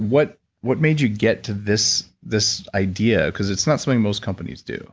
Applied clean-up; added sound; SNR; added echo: none; none; none; none.